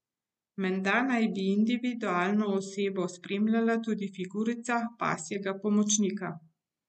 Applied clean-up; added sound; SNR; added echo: none; none; none; none.